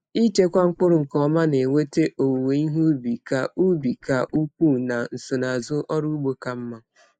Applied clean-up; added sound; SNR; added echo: neural mask model Resemble Enhance denoiser.